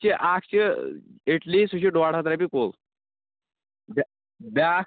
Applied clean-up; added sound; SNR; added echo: none; none; none; none.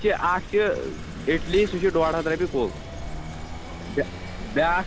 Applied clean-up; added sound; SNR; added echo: none; Bird + Engine / Vehicle; 9 dB; none.